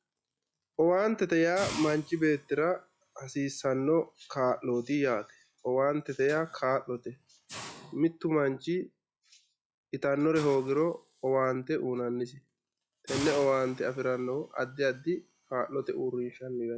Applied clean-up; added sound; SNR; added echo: classical method log-MMSE.